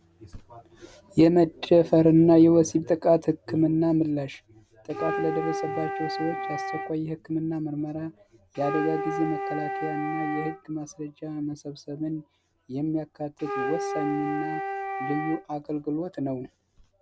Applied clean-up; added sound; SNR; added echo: none; Wind instrument, woodwind instrument; 6 dB; none.